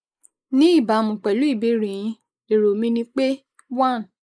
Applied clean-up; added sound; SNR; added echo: neural mask model Resemble Enhance denoiser.